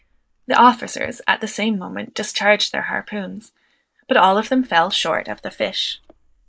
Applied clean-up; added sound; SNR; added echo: neural mask model Resemble Enhance denoiser.